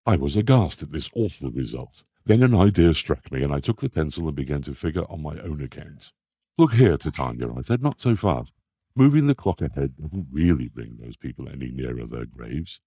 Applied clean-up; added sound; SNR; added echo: neural mask model DeepFilterNet 3.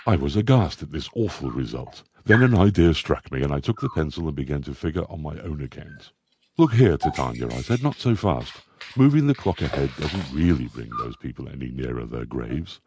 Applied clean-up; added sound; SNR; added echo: none; Dog; 15 dB; none.